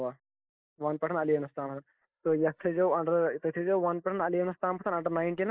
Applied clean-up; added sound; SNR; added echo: neural mask model Resemble Enhance denoiser.